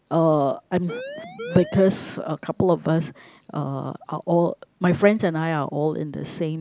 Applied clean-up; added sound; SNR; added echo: none; Siren; 11 dB; none.